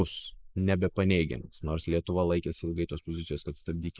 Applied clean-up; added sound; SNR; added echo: neural mask model Resemble Enhance denoiser.